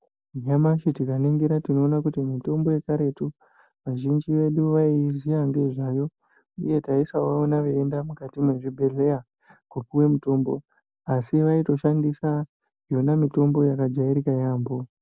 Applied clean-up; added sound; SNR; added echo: none; none; none; none.